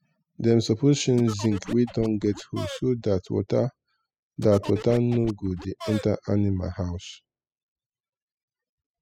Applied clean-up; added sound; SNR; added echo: classical method spectral subtraction.